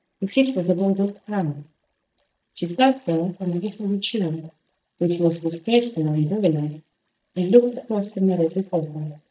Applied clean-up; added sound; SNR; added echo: neural mask model DeepFilterNet 3.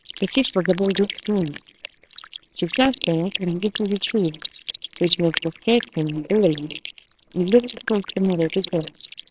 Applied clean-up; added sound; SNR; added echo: neural separator model SepFormer WHAMR!.